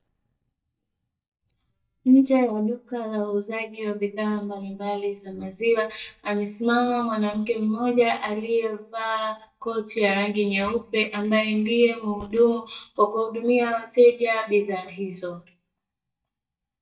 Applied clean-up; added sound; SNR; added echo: neural mask model DeepFilterNet 3.